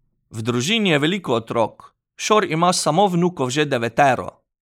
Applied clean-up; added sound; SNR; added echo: neural mask model Resemble Enhance denoiser.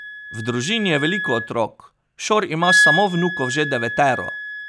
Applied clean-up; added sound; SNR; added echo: none; Wind instrument, woodwind instrument; 2 dB; none.